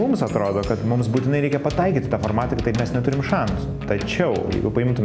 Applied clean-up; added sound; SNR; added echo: none; none; none; none.